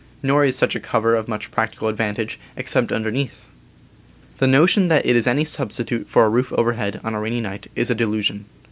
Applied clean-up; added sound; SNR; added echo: none; none; none; none.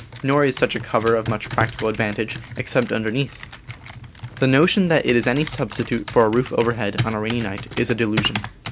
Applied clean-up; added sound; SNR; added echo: none; Computer keyboard; 11 dB; none.